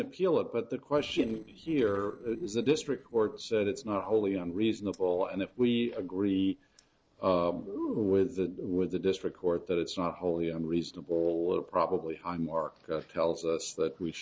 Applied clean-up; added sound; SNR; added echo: neural separator model SepFormer DNS4.